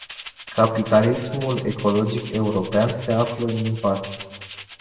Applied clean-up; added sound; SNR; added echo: none; Rattle (instrument); 17 dB; reverberation time 1.3 s.